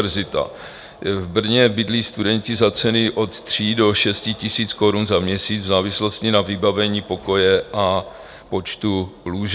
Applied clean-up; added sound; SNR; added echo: none; none; none; none.